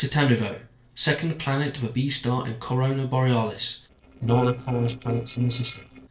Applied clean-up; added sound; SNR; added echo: neural separator model SepFormer DNS4.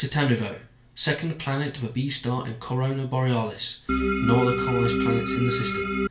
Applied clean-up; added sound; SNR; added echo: none; Organ; -1 dB; reverberation time 0.3 s.